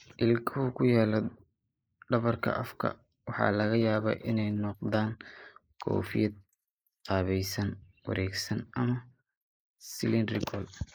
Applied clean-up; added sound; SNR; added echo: neural mask model Resemble Enhance denoiser.